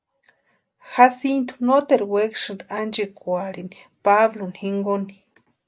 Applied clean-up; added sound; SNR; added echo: none; none; none; none.